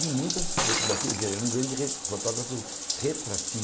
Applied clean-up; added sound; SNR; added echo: none; Bathtub (filling or washing) + Shatter; -1 dB; none.